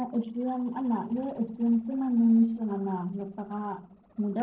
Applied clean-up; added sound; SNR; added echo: neural separator model SepFormer DNS4.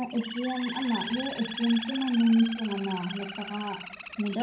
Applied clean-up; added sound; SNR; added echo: none; Bird; 10 dB; reverberation time 0.6 s.